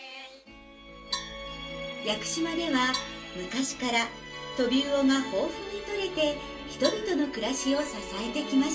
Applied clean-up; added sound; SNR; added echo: none; Percussion; 13 dB; reverberation time 0.3 s.